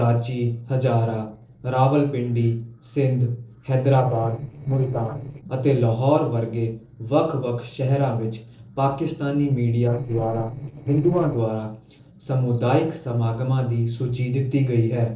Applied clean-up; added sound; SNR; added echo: neural separator model SepFormer DNS4.